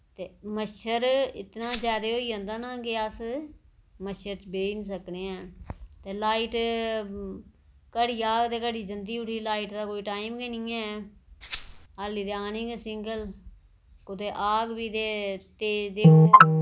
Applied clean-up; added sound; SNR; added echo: none; Rattle (instrument); -1 dB; none.